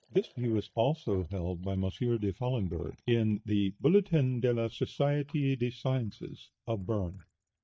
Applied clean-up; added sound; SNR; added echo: neural mask model DeepFilterNet 3.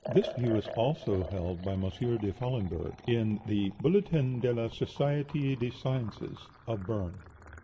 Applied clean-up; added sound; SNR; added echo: none; Liquid; 15 dB; reverberation time 0.4 s.